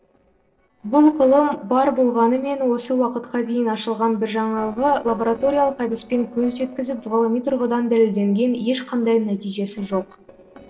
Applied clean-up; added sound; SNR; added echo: neural separator model SepFormer DNS4.